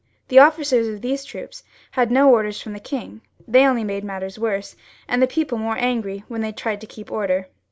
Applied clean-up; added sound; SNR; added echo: none; none; none; none.